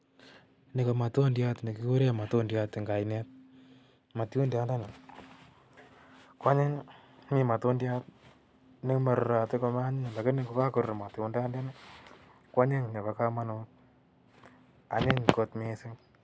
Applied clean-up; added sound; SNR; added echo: none; none; none; none.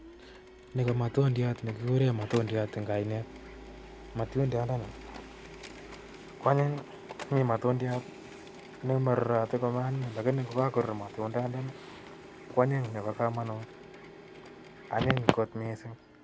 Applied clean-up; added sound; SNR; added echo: none; Printer; 16 dB; none.